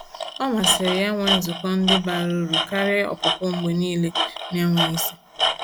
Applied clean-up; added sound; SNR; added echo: none; Tools; 3 dB; none.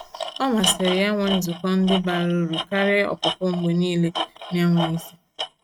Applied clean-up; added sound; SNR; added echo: neural mask model RNNoise.